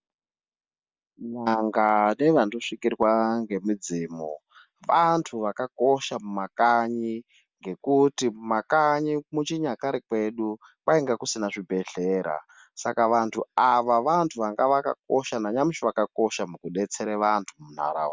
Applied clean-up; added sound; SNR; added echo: none; none; none; none.